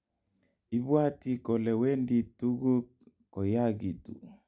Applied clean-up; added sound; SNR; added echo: none; none; none; none.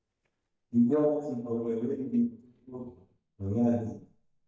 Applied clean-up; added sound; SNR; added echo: neural mask model DeepFilterNet 3.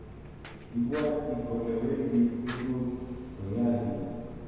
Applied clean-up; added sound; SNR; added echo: none; Fire; 12 dB; reverberation time 1.9 s.